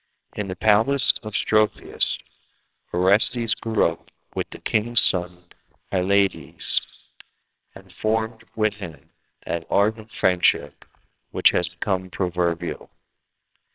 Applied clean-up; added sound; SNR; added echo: neural separator model SepFormer WHAMR!.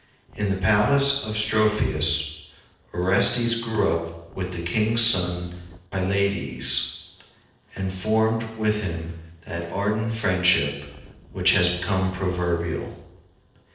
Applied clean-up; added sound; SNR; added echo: neural separator model SepFormer DNS4.